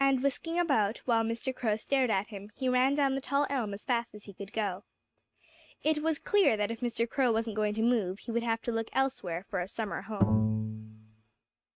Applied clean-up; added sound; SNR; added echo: neural mask model RNNoise.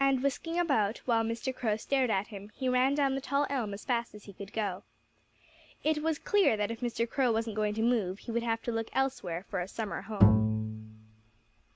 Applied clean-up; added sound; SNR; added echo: none; Bowed string instrument; -3 dB; none.